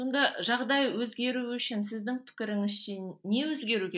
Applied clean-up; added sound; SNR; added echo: none; none; none; none.